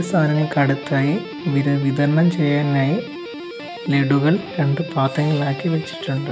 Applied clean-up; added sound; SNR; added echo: none; Guitar; 12 dB; none.